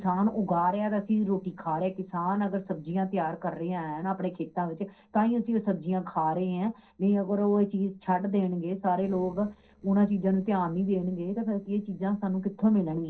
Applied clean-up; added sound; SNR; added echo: neural separator model SepFormer DNS4.